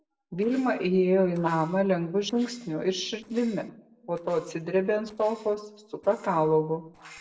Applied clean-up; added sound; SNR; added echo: neural separator model SepFormer DNS4.